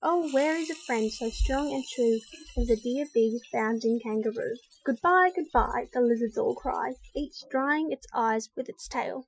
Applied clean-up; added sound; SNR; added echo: classical method Wiener filter.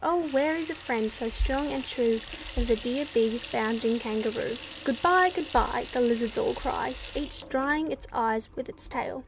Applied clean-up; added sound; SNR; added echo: none; Sink (filling or washing) / Water tap, faucet; 14 dB; none.